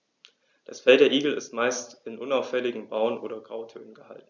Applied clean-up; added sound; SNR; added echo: none; none; none; none.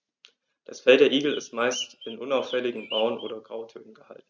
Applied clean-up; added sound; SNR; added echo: neural mask model RNNoise.